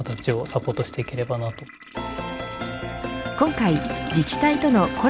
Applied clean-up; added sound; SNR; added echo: none; Toilet flush; 14 dB; none.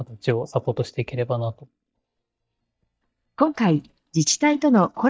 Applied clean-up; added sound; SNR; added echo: neural mask model DeepFilterNet 3.